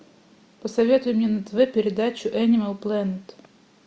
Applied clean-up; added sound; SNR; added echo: none; none; none; none.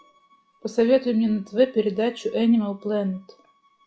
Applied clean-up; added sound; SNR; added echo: classical method log-MMSE.